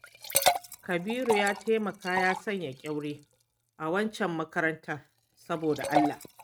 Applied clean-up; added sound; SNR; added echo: neural mask model RNNoise.